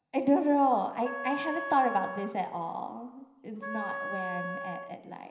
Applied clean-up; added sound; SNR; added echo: none; Wind instrument, woodwind instrument; 9 dB; reverberation time 0.9 s.